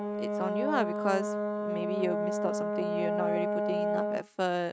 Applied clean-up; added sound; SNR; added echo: neural mask model RNNoise.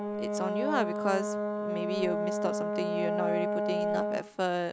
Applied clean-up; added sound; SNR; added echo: none; Brass instrument; -2 dB; none.